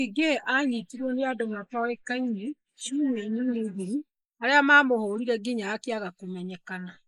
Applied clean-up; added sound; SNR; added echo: neural mask model Resemble Enhance denoiser.